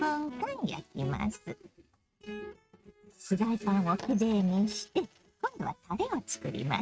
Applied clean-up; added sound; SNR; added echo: neural mask model RNNoise.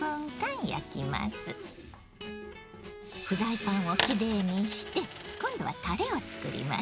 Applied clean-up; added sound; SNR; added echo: none; Coin (dropping); 1 dB; none.